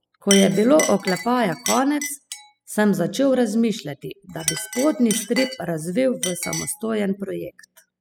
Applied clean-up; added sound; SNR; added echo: classical method spectral subtraction.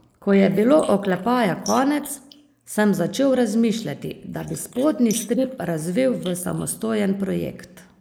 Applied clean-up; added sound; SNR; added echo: neural mask model Resemble Enhance denoiser.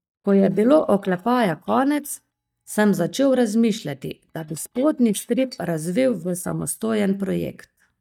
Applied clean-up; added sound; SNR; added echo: neural mask model DeepFilterNet 3.